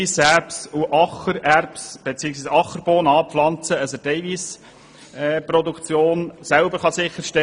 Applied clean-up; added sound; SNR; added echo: none; none; none; none.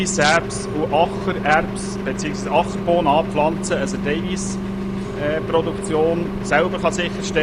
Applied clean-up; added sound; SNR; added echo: none; Engine; 4 dB; none.